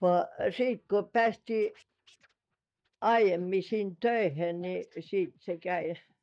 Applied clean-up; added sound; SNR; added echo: neural mask model DeepFilterNet 3.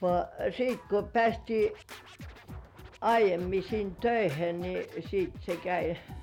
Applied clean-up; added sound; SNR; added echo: none; Scratching (performance technique); 16 dB; none.